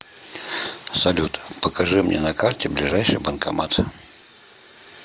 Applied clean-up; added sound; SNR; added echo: none; none; none; none.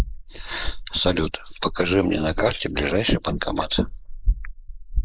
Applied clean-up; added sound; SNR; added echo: neural mask model Resemble Enhance denoiser.